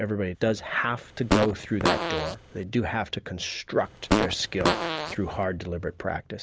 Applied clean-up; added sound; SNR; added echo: none; Fart; -1 dB; none.